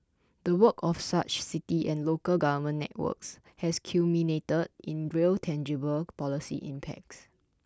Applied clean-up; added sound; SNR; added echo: none; none; none; none.